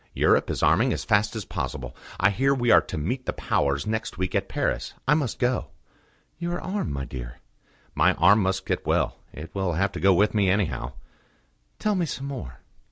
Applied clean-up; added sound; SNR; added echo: none; none; none; none.